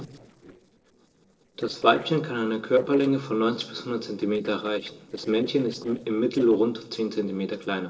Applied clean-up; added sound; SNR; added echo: neural separator model SepFormer DNS4.